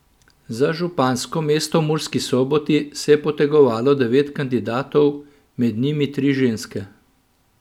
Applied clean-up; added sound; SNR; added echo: none; none; none; none.